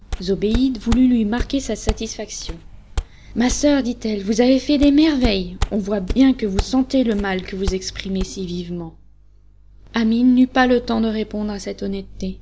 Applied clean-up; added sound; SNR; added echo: none; Walk, footsteps; 8 dB; none.